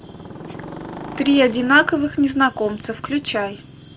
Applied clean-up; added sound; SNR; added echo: none; Motorcycle; 15 dB; none.